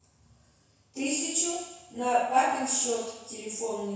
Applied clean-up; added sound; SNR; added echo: none; none; none; reverberation time 1.1 s.